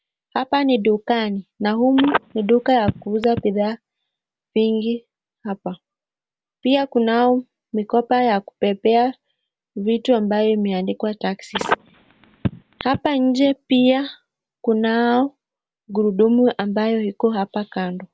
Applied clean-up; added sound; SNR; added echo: none; Telephone; 6 dB; none.